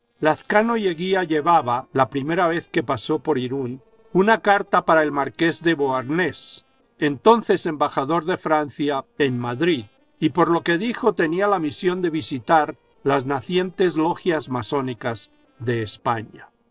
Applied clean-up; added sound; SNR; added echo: neural separator model SepFormer DNS4.